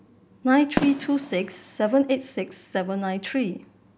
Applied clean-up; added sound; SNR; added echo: none; Fireworks; 12 dB; none.